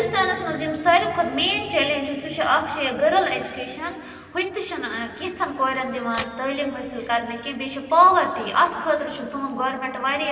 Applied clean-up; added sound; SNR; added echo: none; Typewriter; 20 dB; reverberation time 2.3 s.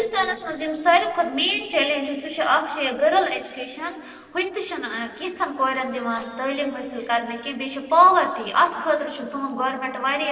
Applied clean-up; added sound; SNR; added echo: neural separator model SepFormer DNS4.